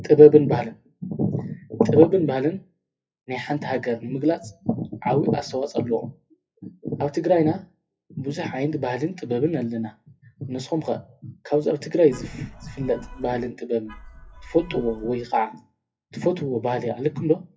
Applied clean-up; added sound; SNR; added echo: classical method WPE with log-MMSE.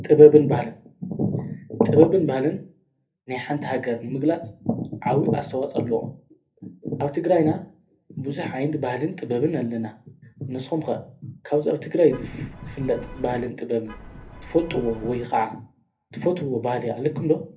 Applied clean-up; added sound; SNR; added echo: none; Vehicle horn, car horn, honking; 17 dB; reverberation time 0.3 s.